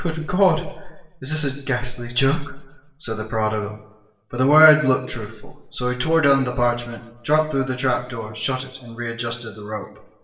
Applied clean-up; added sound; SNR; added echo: none; none; none; reverberation time 0.7 s.